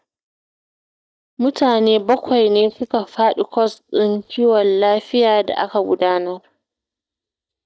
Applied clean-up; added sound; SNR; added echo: neural mask model DeepFilterNet 3.